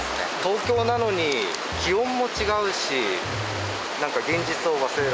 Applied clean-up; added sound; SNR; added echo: none; none; none; none.